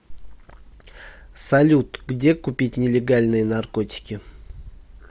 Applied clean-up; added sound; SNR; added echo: none; none; none; none.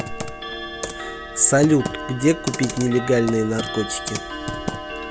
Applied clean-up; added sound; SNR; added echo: none; Clock + Computer keyboard; 8 dB; none.